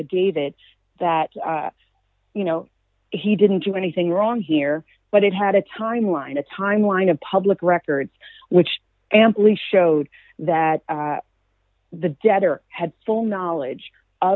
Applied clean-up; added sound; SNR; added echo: none; none; none; none.